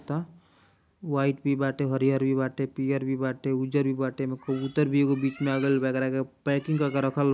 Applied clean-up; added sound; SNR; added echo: none; none; none; none.